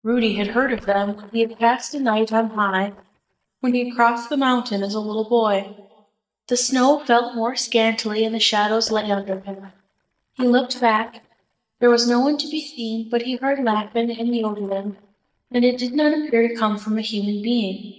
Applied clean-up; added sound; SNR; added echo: neural mask model DeepFilterNet 3.